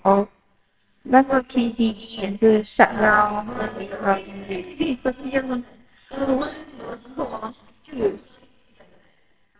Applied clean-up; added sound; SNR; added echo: neural separator model SepFormer WHAMR!.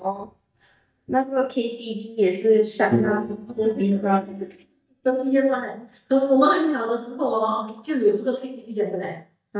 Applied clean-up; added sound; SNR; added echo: neural mask model DeepFilterNet 3.